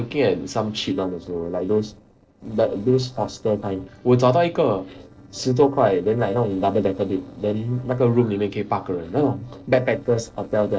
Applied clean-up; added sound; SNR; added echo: neural separator model SepFormer DNS4.